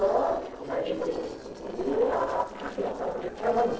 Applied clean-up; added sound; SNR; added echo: neural separator model SepFormer DNS4.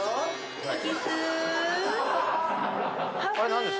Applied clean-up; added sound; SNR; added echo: none; none; none; none.